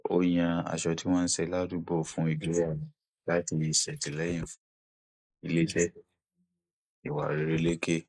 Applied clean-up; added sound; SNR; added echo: neural mask model Resemble Enhance denoiser.